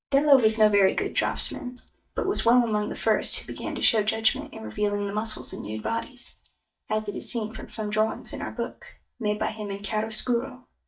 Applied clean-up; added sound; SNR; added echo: neural mask model DeepFilterNet 3.